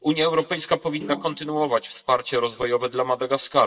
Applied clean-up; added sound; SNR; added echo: neural mask model DeepFilterNet 3.